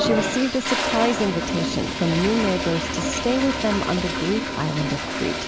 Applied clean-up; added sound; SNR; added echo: none; Toilet flush; 2 dB; none.